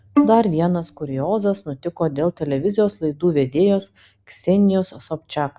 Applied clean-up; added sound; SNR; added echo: none; Bowed string instrument; 3 dB; none.